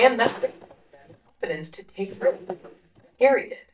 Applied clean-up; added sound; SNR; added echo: neural mask model DeepFilterNet 3.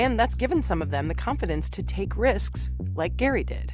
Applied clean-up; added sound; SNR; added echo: none; none; none; none.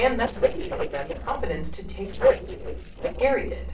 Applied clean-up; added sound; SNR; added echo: neural separator model SepFormer DNS4.